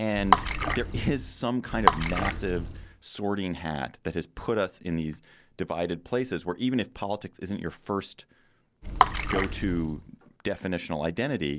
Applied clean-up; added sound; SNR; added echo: none; Water / Splash, splatter; -3 dB; none.